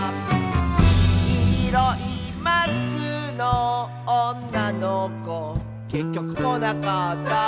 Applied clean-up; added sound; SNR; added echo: none; Knock; 13 dB; none.